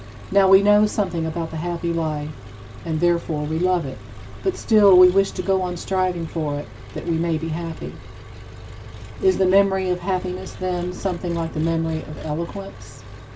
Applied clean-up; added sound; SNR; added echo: none; Engine; 14 dB; none.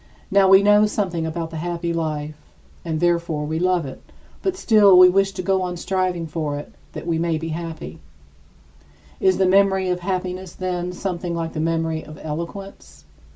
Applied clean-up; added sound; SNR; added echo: none; none; none; none.